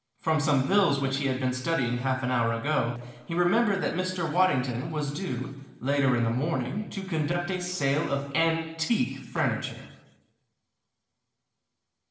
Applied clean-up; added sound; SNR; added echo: neural separator model SepFormer DNS4.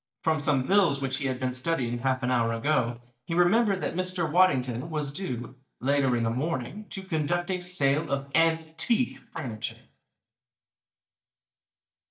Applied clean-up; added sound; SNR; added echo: neural mask model DeepFilterNet 3.